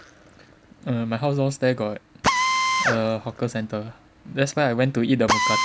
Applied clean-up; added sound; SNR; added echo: none; Drill; 2 dB; none.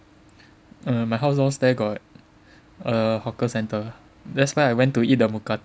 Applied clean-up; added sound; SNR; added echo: none; none; none; none.